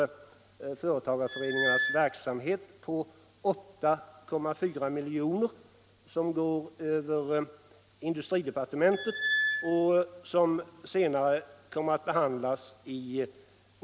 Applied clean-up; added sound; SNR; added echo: none; Squeak; 1 dB; none.